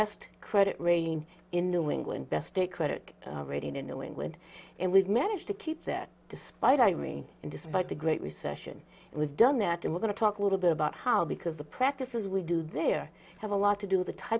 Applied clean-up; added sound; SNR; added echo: none; none; none; none.